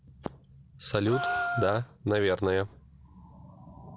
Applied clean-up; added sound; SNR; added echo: none; Gasp; 5 dB; none.